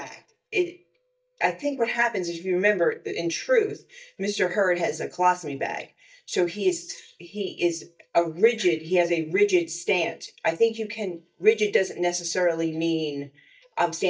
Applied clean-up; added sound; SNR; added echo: neural mask model DeepFilterNet 3.